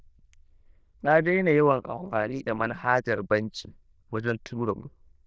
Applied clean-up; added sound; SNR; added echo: neural diffusion model UNIVERSE++.